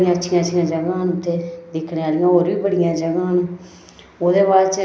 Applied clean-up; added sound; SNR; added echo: none; none; none; none.